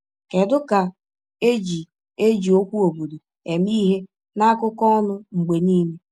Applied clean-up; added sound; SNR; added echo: none; none; none; none.